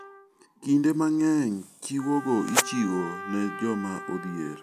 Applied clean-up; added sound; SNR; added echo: none; Trumpet; 14 dB; none.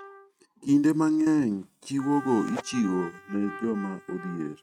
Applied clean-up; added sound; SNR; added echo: neural mask model RNNoise.